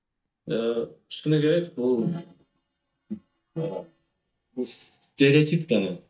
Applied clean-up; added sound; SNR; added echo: neural mask model DeepFilterNet 3.